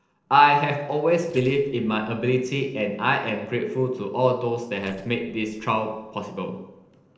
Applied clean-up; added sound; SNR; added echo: neural separator model SepFormer DNS4.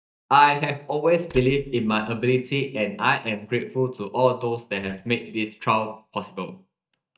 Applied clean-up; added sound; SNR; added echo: neural mask model DeepFilterNet 3.